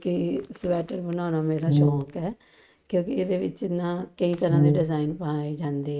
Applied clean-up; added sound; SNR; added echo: neural mask model RNNoise.